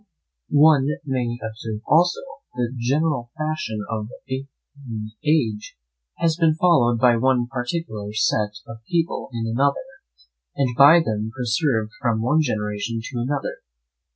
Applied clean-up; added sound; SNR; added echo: none; none; none; none.